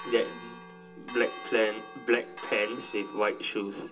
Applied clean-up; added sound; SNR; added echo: none; Church bell; 14 dB; reverberation time 0.2 s.